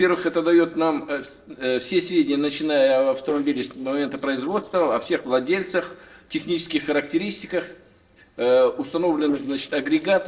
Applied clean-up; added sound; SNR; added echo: neural separator model SepFormer DNS4.